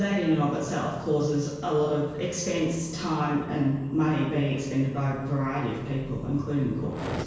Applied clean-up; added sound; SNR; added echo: none; Fire; 16 dB; reverberation time 1.0 s.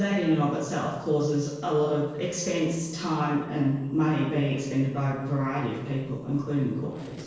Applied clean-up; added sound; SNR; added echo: neural separator model SepFormer DNS4.